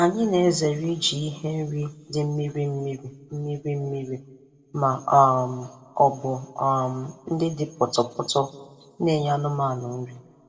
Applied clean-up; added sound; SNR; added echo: none; none; none; reverberation time 1.0 s.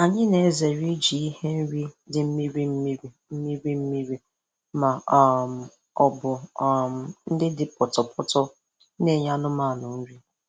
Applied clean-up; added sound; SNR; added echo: none; none; none; none.